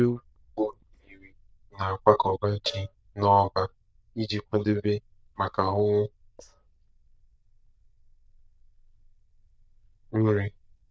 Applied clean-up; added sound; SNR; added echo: neural diffusion model UNIVERSE++.